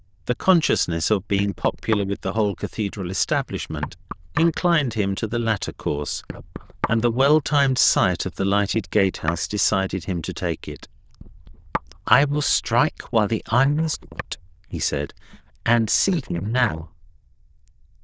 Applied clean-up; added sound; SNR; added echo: neural diffusion model UNIVERSE++.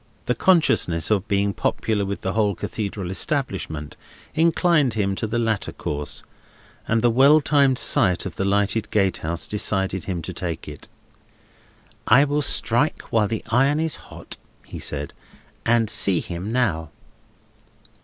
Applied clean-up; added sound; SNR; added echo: none; none; none; none.